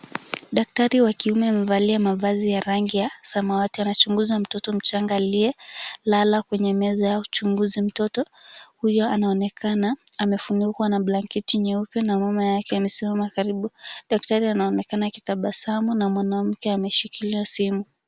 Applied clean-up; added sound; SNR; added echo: none; none; none; none.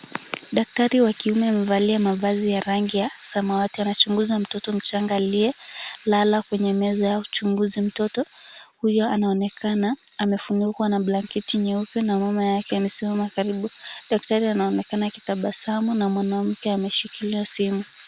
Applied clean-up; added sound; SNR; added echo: none; Tools + Rattle (instrument); 12 dB; none.